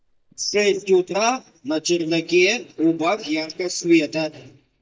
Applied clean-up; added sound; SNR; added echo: neural mask model DeepFilterNet 3.